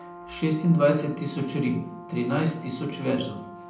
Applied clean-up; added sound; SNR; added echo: none; Brass instrument; 16 dB; reverberation time 0.6 s.